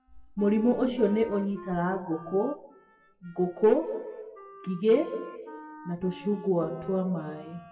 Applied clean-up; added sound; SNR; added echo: classical method WPE with log-MMSE.